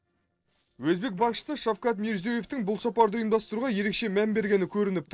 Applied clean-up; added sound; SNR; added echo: neural separator model SepFormer DNS4.